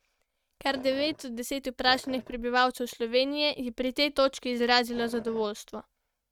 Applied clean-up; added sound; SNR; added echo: neural mask model RNNoise.